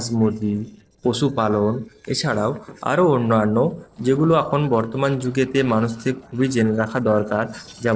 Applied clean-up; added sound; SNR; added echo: neural separator model SepFormer DNS4.